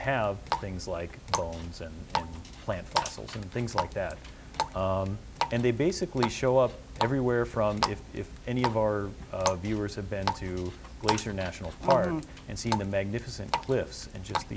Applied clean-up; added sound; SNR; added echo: none; Water tap, faucet; 6 dB; none.